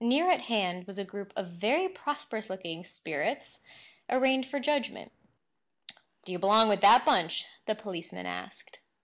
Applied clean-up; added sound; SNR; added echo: neural mask model Resemble Enhance denoiser.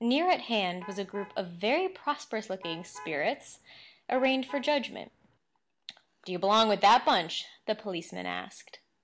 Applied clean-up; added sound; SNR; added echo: none; Alarm / Truck; 19 dB; none.